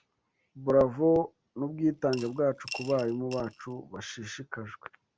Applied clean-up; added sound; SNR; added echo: none; Coin (dropping) / Glass; 16 dB; none.